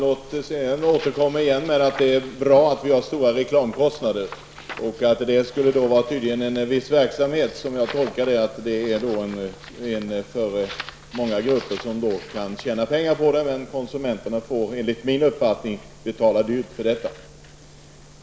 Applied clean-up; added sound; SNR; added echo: none; none; none; none.